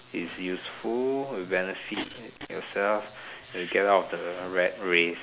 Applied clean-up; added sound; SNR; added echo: none; none; none; none.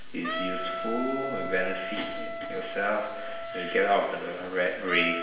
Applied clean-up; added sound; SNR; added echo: none; Wind instrument, woodwind instrument; 6 dB; reverberation time 0.9 s.